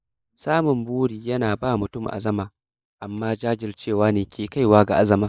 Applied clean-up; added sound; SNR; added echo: neural mask model Resemble Enhance denoiser.